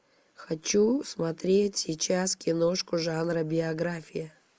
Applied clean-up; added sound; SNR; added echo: neural mask model Resemble Enhance denoiser.